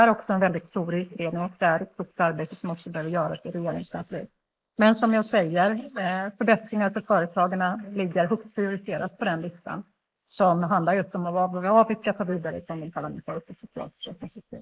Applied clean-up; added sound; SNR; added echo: neural mask model Resemble Enhance denoiser.